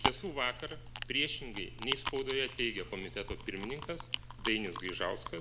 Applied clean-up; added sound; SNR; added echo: none; Chewing, mastication; -2 dB; none.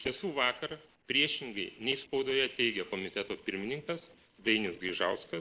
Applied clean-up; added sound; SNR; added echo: neural separator model SepFormer DNS4.